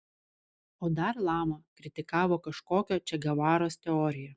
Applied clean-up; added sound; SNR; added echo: none; none; none; none.